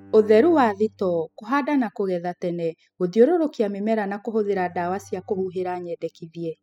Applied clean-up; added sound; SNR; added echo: classical method spectral subtraction.